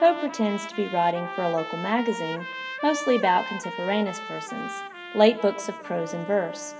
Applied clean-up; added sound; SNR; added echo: none; Trumpet; 10 dB; reverberation time 1.4 s.